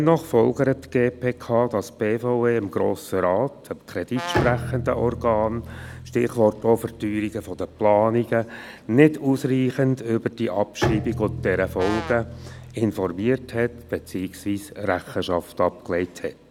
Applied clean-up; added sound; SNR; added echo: none; Brass instrument + Bowed string instrument; 12 dB; none.